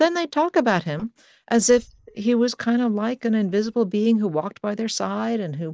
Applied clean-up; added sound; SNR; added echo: neural mask model Resemble Enhance denoiser.